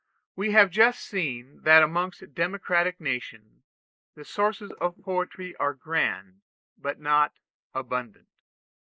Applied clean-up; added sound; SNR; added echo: neural mask model Resemble Enhance denoiser.